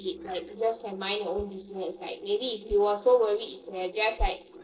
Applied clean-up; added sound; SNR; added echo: neural separator model SepFormer DNS4.